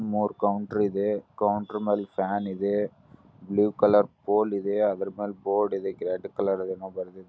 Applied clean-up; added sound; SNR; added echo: none; none; none; none.